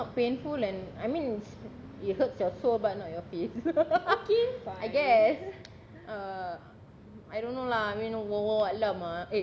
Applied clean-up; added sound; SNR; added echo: none; none; none; none.